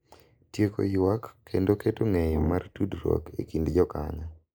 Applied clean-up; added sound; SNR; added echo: neural mask model Resemble Enhance denoiser.